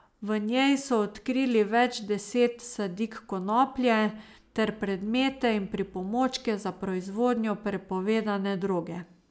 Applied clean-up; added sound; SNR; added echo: none; none; none; none.